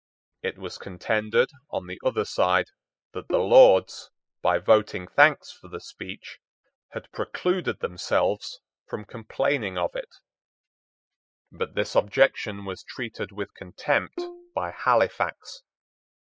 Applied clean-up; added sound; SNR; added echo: classical method spectral subtraction.